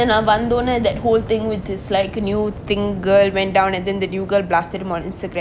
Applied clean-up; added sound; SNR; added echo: none; Waves, surf; 13 dB; none.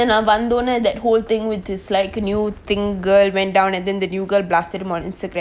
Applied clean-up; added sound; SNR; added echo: none; none; none; none.